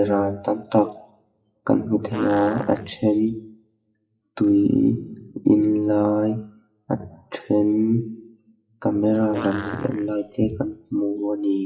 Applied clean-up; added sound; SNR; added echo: classical method WPE with log-MMSE.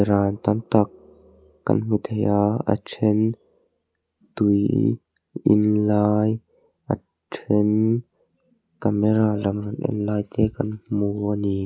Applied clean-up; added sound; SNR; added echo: none; none; none; none.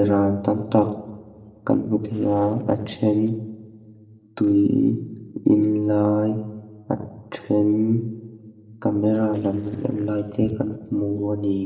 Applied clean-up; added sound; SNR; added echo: neural separator model SepFormer DNS4.